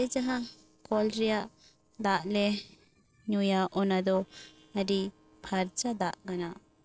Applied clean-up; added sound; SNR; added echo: neural separator model SepFormer DNS4.